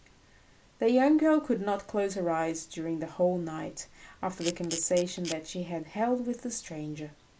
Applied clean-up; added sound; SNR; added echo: none; Camera; 11 dB; none.